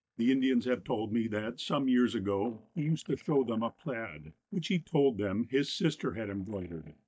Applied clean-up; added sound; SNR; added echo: neural mask model DeepFilterNet 3.